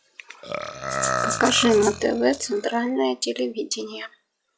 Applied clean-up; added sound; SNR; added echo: classical method log-MMSE.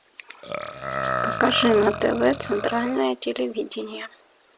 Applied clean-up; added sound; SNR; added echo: none; Burping, eructation + Rattle (instrument); 5 dB; none.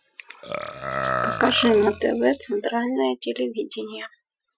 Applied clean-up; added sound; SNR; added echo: classical method Wiener filter.